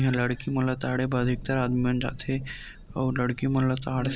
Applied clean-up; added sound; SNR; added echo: none; Thunder / Rain; 14 dB; none.